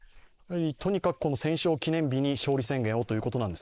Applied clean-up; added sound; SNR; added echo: neural mask model Resemble Enhance denoiser.